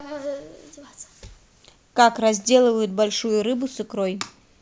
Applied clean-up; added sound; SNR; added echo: none; none; none; none.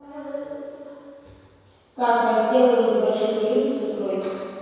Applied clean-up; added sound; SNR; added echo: none; none; none; reverberation time 2.2 s.